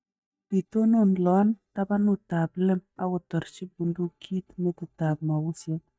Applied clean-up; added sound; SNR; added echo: neural mask model DeepFilterNet 3.